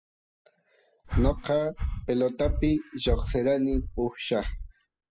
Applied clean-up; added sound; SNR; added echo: classical method spectral subtraction.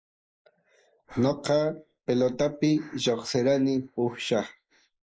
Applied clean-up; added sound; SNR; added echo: neural mask model Resemble Enhance denoiser.